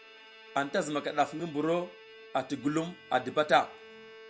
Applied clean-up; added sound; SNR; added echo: none; Bowed string instrument; 19 dB; none.